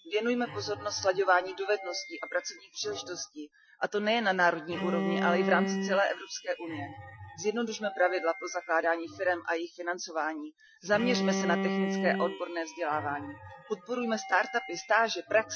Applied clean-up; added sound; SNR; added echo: classical method Wiener filter.